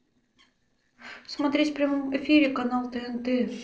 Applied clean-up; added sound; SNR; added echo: neural separator model SepFormer DNS4.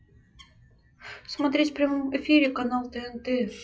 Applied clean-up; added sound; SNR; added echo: classical method WPE with log-MMSE.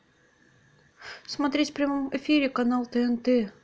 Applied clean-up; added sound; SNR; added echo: none; none; none; none.